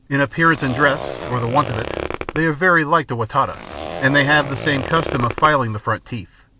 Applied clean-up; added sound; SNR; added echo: none; Zipper (clothing); 10 dB; none.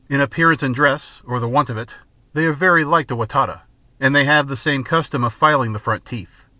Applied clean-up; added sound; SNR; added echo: none; none; none; none.